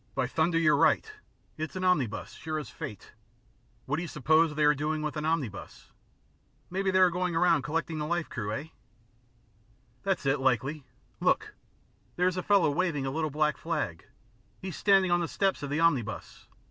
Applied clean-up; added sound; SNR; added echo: none; none; none; none.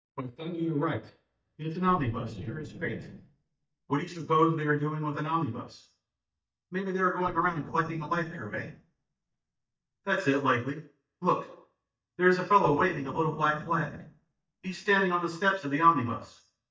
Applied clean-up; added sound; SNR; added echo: neural mask model DeepFilterNet 3.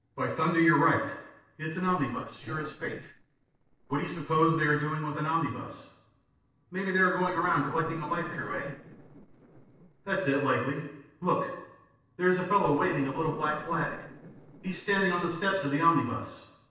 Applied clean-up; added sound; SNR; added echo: neural separator model SepFormer DNS4.